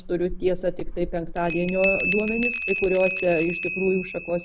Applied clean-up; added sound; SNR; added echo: none; Bell; 5 dB; none.